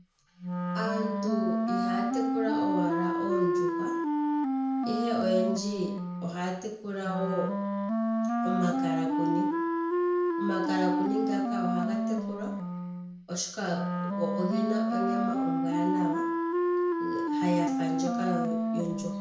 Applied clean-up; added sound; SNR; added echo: none; Wind instrument, woodwind instrument; -5 dB; reverberation time 0.5 s.